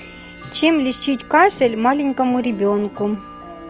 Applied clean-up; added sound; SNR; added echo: none; Tick-tock / Bell; 19 dB; none.